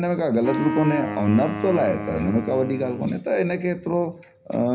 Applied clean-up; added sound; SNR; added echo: none; Wind instrument, woodwind instrument; 7 dB; reverberation time 0.5 s.